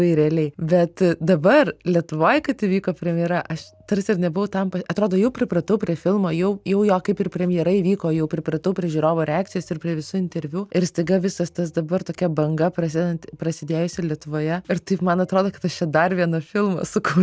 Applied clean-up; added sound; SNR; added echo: none; none; none; none.